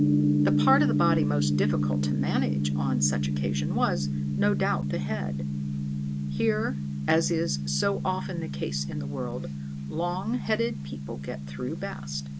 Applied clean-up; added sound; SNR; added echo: none; Gong; -3 dB; none.